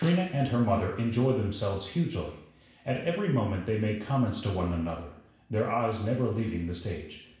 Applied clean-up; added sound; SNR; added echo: none; Snare drum; 13 dB; reverberation time 0.7 s.